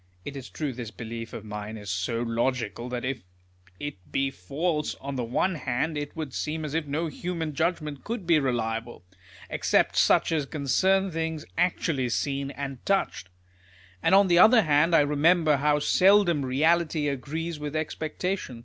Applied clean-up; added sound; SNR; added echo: none; none; none; none.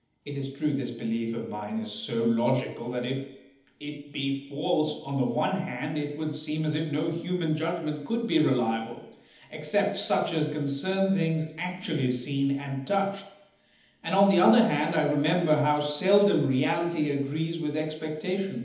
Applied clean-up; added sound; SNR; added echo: none; none; none; reverberation time 1.3 s.